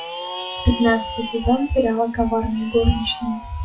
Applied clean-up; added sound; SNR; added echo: classical method WPE with log-MMSE.